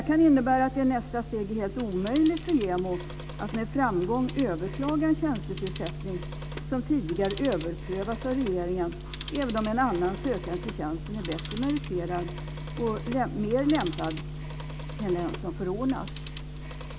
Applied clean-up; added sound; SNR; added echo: none; Telephone; 16 dB; none.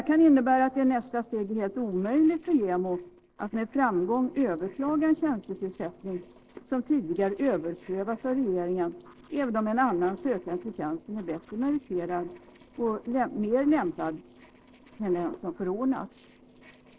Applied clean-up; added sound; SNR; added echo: neural separator model SepFormer DNS4.